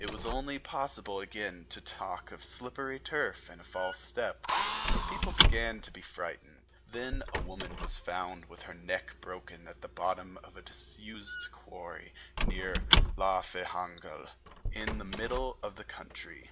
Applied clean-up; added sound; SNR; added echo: none; Drill + Squeak / Wood; -4 dB; none.